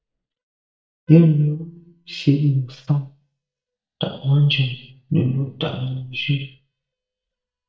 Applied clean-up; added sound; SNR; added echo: neural mask model DeepFilterNet 3.